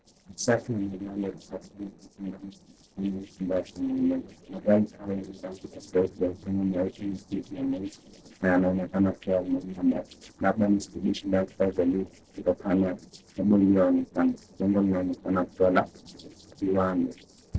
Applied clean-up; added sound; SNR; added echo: neural separator model SepFormer DNS4.